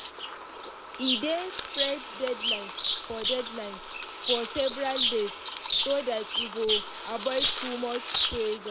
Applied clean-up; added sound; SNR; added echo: none; Bird vocalization, bird call, bird song; 0 dB; none.